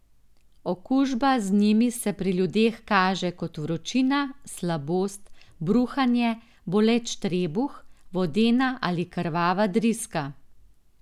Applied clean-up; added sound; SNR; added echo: none; none; none; none.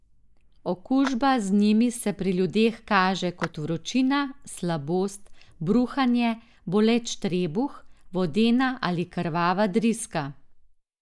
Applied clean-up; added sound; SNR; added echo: neural mask model Resemble Enhance denoiser.